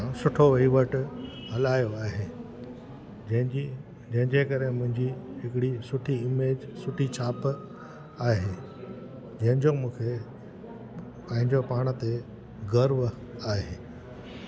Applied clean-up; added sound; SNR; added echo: none; none; none; none.